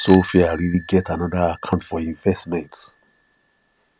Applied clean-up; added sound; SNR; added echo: none; Bicycle bell; 19 dB; none.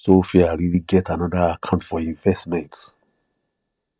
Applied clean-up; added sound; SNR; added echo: neural mask model DeepFilterNet 3.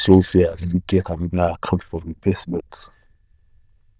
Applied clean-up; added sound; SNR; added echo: neural diffusion model UNIVERSE++.